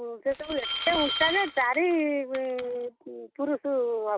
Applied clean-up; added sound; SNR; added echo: neural mask model RNNoise.